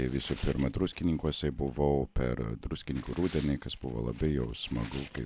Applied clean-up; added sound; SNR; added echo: none; Tearing; 20 dB; none.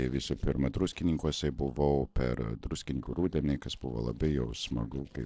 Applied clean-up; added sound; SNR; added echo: neural separator model SepFormer DNS4.